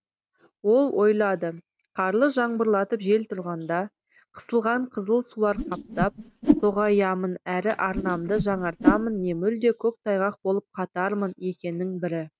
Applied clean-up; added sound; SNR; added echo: neural mask model RNNoise.